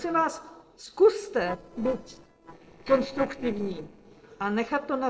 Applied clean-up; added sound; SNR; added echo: neural separator model SepFormer DNS4.